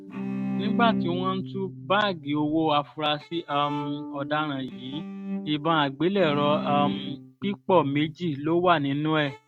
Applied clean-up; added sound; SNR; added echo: neural mask model RNNoise.